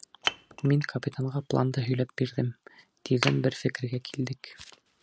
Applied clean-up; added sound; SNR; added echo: none; Wood; 11 dB; none.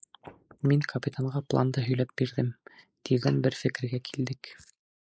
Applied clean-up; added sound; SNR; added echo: neural mask model Resemble Enhance denoiser.